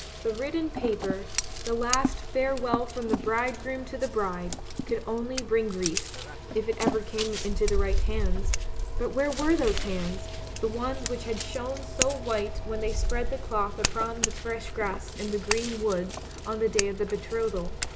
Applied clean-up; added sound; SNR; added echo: none; Scissors; 1 dB; none.